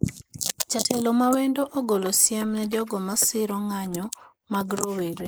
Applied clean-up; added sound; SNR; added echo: neural mask model Resemble Enhance denoiser.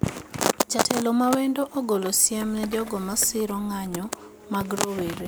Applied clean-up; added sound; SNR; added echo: none; Liquid + Skateboard; 19 dB; none.